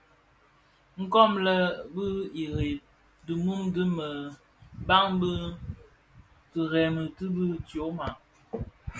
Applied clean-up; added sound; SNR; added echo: none; none; none; none.